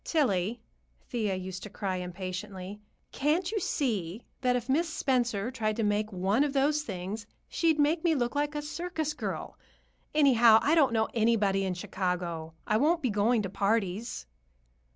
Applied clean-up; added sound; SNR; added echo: none; none; none; none.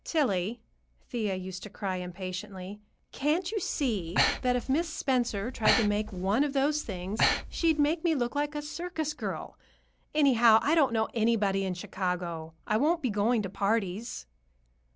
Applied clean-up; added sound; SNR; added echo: none; Breathing; 4 dB; none.